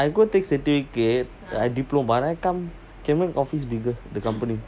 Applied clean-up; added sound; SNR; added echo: none; none; none; none.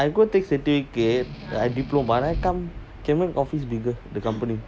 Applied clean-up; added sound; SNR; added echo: none; Strum + Thunder / Rain; 14 dB; none.